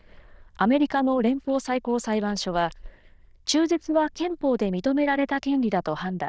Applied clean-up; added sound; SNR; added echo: neural diffusion model UNIVERSE++.